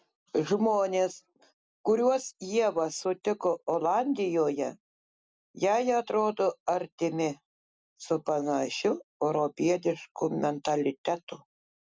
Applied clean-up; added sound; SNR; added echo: none; none; none; none.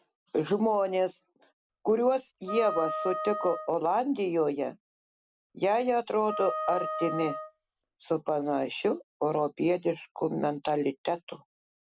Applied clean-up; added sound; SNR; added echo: none; Wind instrument, woodwind instrument; 7 dB; none.